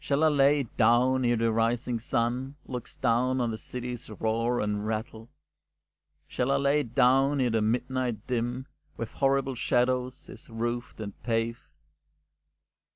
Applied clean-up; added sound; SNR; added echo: none; none; none; none.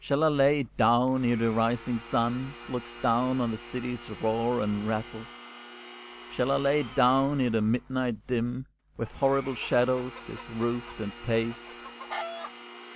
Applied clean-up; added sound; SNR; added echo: none; Chicken, rooster + Domestic sounds, home sounds; 16 dB; none.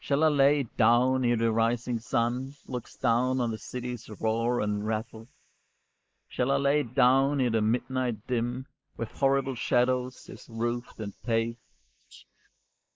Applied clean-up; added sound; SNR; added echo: neural mask model Resemble Enhance denoiser.